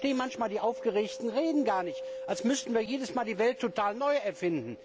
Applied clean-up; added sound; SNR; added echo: none; Mallet percussion; 12 dB; none.